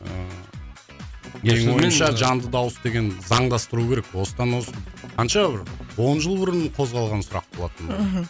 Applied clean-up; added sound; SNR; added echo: none; Strum; 17 dB; none.